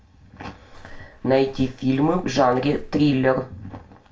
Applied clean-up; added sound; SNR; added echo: none; Walk, footsteps; 17 dB; reverberation time 0.2 s.